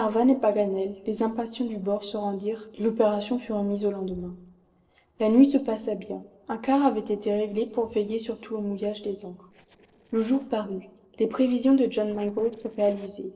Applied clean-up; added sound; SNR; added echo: neural separator model SepFormer DNS4.